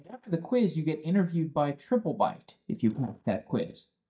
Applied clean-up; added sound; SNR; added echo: neural mask model DeepFilterNet 3.